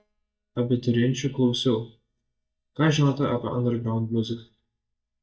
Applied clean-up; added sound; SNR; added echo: neural mask model DeepFilterNet 3.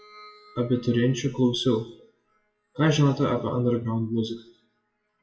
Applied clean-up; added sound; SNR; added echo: classical method WPE with log-MMSE.